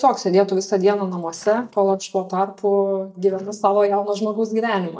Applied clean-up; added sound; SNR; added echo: neural mask model DeepFilterNet 3.